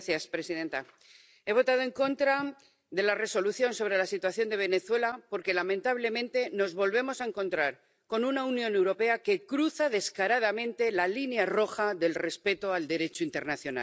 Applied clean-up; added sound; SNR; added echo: none; none; none; none.